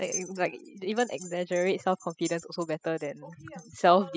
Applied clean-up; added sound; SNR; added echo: classical method spectral subtraction.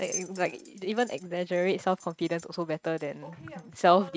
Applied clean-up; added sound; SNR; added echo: neural mask model RNNoise.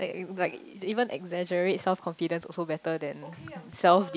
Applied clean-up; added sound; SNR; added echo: none; none; none; none.